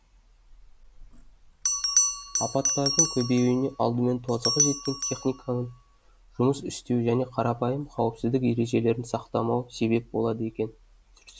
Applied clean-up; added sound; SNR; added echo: none; Bell; 5 dB; none.